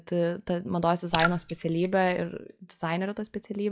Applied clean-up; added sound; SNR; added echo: classical method log-MMSE.